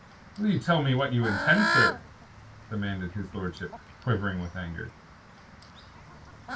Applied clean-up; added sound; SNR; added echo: none; Bird / Fowl; 5 dB; reverberation time 0.2 s.